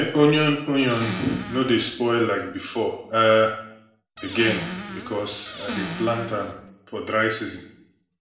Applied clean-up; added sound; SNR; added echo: none; Squeak / Cupboard open or close; 6 dB; reverberation time 0.7 s.